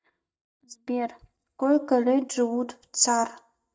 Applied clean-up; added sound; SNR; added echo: neural mask model DeepFilterNet 3.